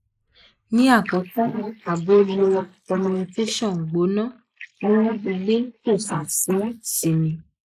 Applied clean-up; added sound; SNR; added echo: neural mask model Resemble Enhance denoiser.